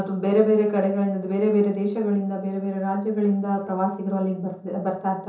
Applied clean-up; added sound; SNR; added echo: none; none; none; reverberation time 0.6 s.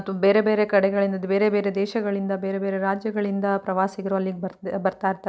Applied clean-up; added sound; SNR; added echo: none; none; none; none.